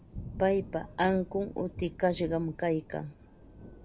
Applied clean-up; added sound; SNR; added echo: none; Thunder / Rain; 14 dB; none.